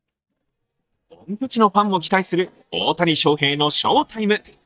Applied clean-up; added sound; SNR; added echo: neural mask model DeepFilterNet 3.